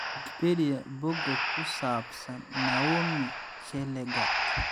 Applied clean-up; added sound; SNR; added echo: none; Breathing; 1 dB; none.